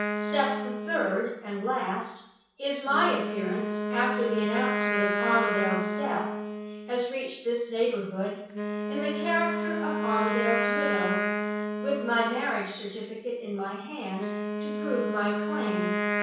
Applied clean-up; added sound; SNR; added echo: none; Wind instrument, woodwind instrument; 1 dB; reverberation time 0.7 s.